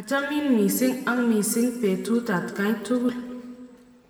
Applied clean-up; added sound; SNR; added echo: none; none; none; reverberation time 1.6 s.